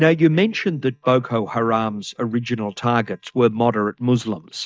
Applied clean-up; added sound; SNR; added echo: neural mask model DeepFilterNet 3.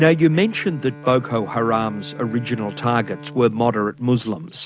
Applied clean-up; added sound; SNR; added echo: none; Bowed string instrument; 18 dB; none.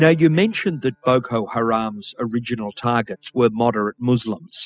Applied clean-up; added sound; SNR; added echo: classical method spectral subtraction.